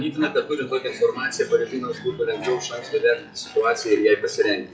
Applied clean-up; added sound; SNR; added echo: classical method WPE with log-MMSE.